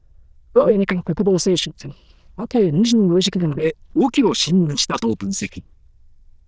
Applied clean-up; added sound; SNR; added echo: neural diffusion model UNIVERSE++.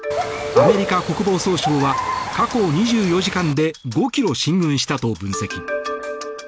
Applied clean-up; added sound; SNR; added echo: none; Bird; 2 dB; none.